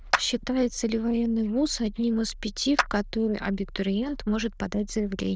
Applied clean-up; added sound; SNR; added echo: neural diffusion model UNIVERSE++.